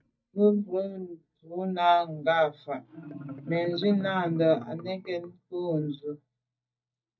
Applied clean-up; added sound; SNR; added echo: neural mask model DeepFilterNet 3.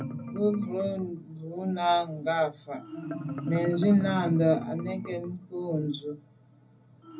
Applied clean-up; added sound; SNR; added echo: none; Marimba, xylophone; 10 dB; reverberation time 0.4 s.